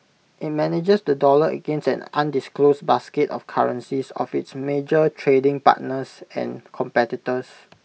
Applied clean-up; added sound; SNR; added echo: none; none; none; none.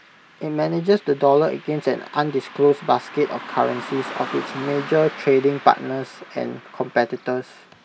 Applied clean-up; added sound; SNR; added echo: none; Car passing by; 16 dB; none.